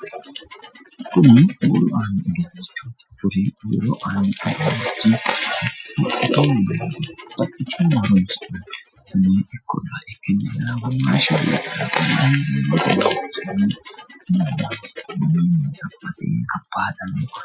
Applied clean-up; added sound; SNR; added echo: classical method Wiener filter.